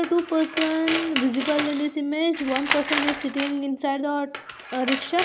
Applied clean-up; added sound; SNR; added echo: none; Tools; 5 dB; none.